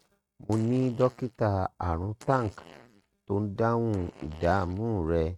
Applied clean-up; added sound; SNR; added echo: neural mask model RNNoise.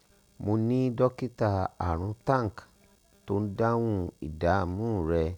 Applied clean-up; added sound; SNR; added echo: none; none; none; none.